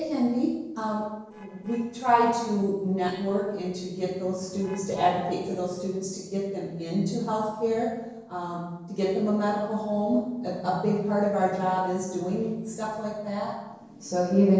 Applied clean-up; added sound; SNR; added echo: neural separator model SepFormer DNS4.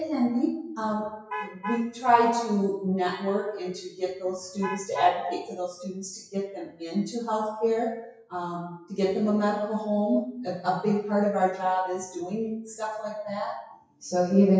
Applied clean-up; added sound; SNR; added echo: classical method WPE with log-MMSE.